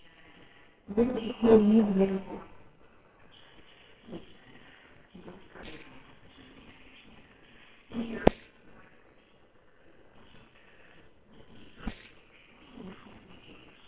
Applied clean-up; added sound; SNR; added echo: neural separator model SepFormer WHAMR!.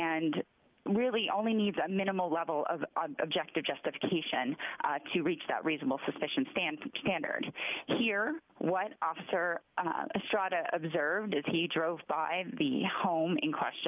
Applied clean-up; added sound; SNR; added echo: none; none; none; none.